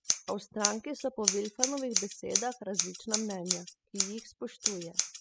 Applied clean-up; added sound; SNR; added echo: classical method spectral subtraction.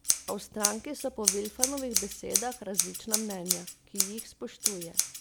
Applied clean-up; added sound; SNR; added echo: none; Scissors; -5 dB; none.